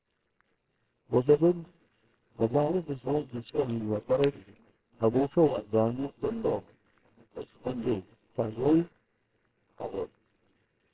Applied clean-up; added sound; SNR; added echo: neural separator model SepFormer WHAMR!.